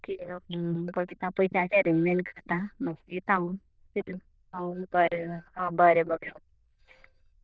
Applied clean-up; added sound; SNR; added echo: neural diffusion model UNIVERSE++.